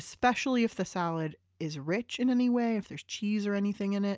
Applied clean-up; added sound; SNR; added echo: none; none; none; none.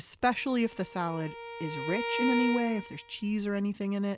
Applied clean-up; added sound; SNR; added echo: none; Bowed string instrument; 7 dB; none.